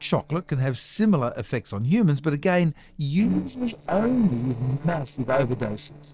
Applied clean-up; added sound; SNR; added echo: neural separator model SepFormer DNS4.